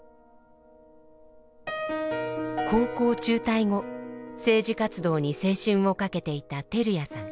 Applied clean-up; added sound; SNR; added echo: none; none; none; none.